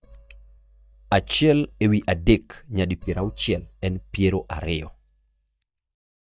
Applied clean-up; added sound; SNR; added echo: neural mask model DeepFilterNet 3.